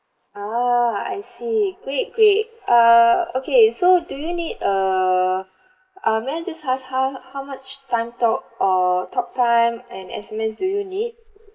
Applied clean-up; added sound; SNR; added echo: neural mask model Resemble Enhance denoiser.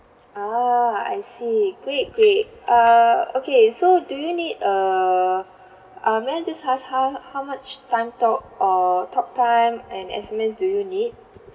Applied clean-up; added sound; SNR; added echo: none; none; none; none.